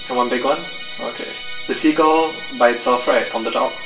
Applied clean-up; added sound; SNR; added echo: none; Musical instrument; 13 dB; reverberation time 0.3 s.